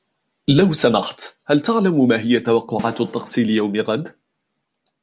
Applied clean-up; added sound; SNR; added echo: none; Snare drum; 15 dB; none.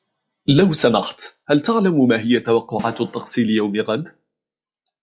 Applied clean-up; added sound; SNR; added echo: classical method log-MMSE.